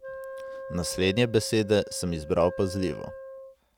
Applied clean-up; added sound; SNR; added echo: none; Wind instrument, woodwind instrument; 13 dB; none.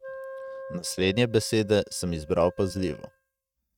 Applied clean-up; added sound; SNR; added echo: neural mask model RNNoise.